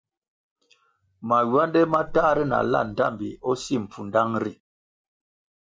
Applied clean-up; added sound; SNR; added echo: none; Car; 17 dB; none.